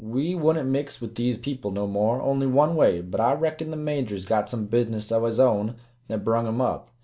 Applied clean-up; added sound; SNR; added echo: none; none; none; none.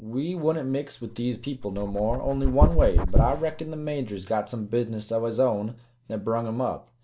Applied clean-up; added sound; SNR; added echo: none; Dog; -3 dB; none.